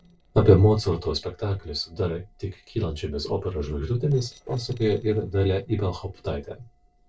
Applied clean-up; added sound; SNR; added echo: neural separator model SepFormer DNS4.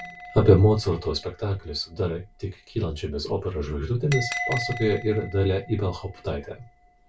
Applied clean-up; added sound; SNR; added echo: none; Bell; 13 dB; reverberation time 0.2 s.